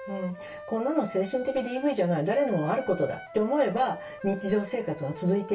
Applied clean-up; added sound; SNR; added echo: none; Wind instrument, woodwind instrument; 15 dB; reverberation time 0.2 s.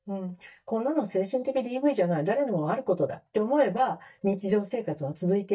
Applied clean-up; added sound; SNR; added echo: neural mask model DeepFilterNet 3.